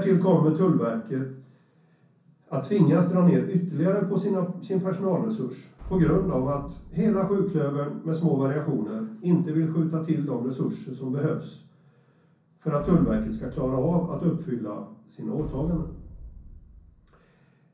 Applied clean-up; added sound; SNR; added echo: none; Boom; 15 dB; reverberation time 0.6 s.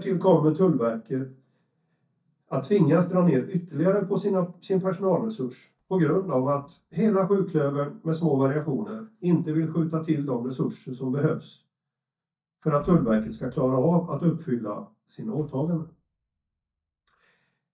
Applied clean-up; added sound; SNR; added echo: neural mask model DeepFilterNet 3.